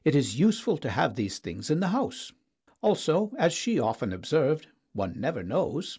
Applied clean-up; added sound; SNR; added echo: none; none; none; none.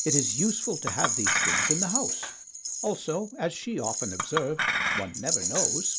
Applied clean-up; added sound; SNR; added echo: none; Rattle + Chink, clink; -3 dB; none.